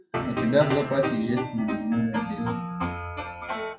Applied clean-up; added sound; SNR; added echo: classical method WPE with log-MMSE.